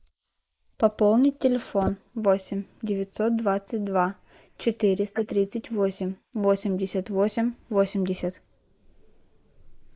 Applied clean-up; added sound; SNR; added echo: neural mask model Resemble Enhance denoiser.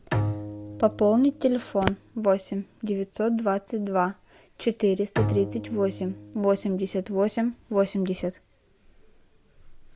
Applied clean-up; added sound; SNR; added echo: none; Bowed string instrument; 9 dB; none.